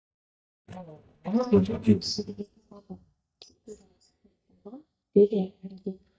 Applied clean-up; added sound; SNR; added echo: neural mask model DeepFilterNet 3.